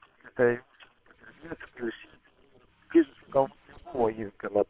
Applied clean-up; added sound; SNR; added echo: neural separator model SepFormer WHAM!.